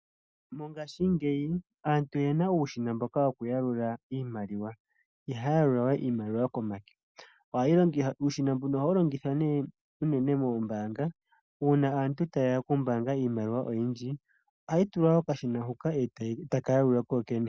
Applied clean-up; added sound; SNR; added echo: none; none; none; none.